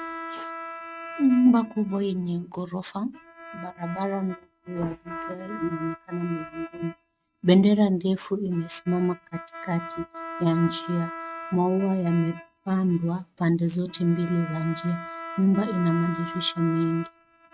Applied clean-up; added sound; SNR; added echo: neural mask model RNNoise.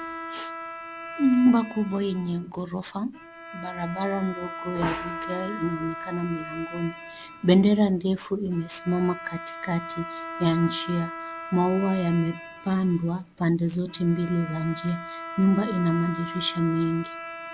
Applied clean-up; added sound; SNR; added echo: none; Bowed string instrument; 12 dB; none.